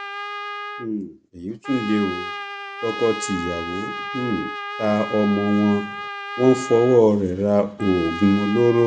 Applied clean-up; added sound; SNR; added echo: none; Trumpet; 10 dB; none.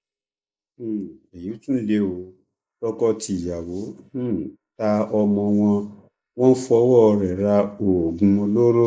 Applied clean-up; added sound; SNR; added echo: neural mask model Resemble Enhance denoiser.